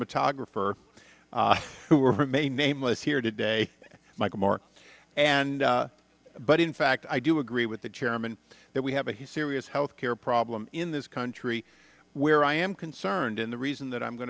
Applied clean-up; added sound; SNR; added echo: none; none; none; none.